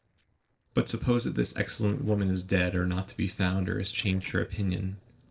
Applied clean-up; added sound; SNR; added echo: neural separator model SepFormer DNS4.